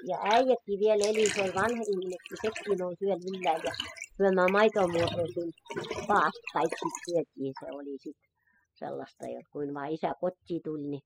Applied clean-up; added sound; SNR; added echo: classical method spectral subtraction.